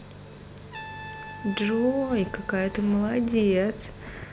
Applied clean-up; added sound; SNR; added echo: none; Trumpet + Wind; 16 dB; none.